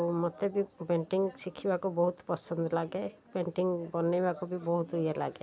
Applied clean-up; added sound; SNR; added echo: none; none; none; none.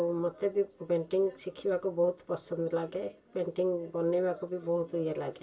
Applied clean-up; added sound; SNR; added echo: none; none; none; reverberation time 0.2 s.